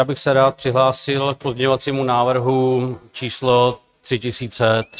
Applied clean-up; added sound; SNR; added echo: neural mask model RNNoise.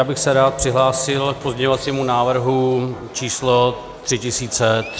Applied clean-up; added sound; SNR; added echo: none; Cheering; 19 dB; none.